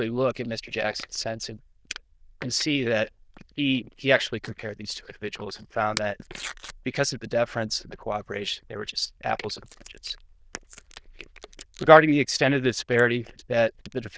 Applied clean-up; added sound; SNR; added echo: neural diffusion model UNIVERSE++.